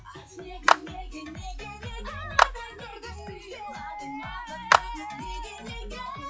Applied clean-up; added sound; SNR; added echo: classical method log-MMSE.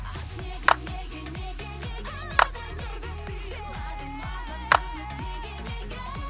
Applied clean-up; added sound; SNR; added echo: none; Clapping; -4 dB; none.